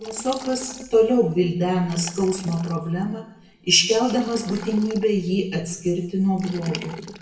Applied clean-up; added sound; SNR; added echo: none; Liquid; 17 dB; reverberation time 0.8 s.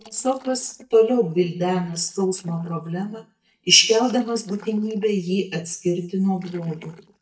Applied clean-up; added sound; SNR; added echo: neural mask model DeepFilterNet 3.